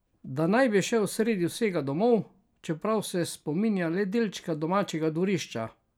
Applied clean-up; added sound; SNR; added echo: none; none; none; none.